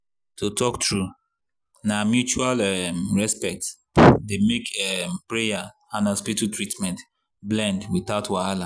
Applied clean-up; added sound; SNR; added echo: none; none; none; none.